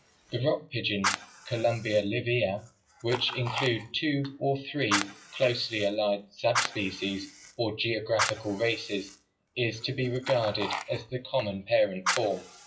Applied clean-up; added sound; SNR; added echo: classical method WPE with log-MMSE.